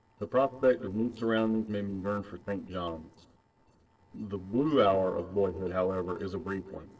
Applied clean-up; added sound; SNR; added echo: neural separator model SepFormer DNS4.